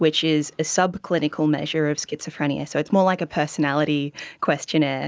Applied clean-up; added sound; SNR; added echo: none; none; none; none.